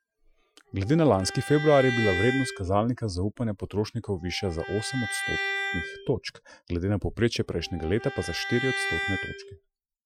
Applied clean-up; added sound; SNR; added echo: classical method Wiener filter.